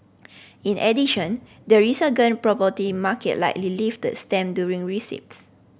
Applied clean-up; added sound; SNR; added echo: none; none; none; none.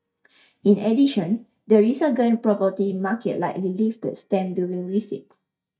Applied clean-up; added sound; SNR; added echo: neural mask model DeepFilterNet 3.